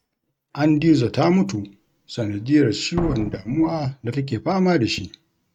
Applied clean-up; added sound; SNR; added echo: neural mask model RNNoise.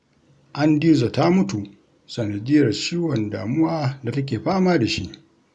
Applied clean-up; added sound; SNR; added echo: none; none; none; none.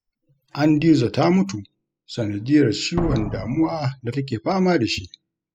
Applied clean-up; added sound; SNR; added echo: classical method spectral subtraction.